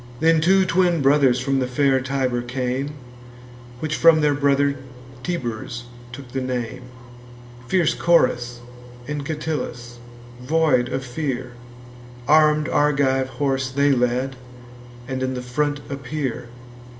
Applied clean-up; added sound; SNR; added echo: none; none; none; reverberation time 2.3 s.